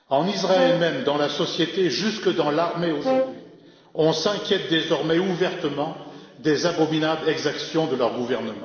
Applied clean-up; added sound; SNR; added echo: neural separator model SepFormer DNS4.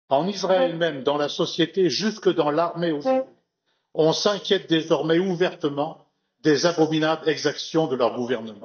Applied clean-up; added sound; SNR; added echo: neural mask model DeepFilterNet 3.